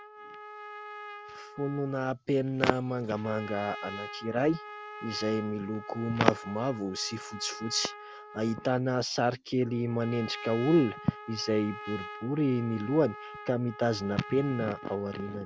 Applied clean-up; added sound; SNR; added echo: none; Trumpet; 14 dB; none.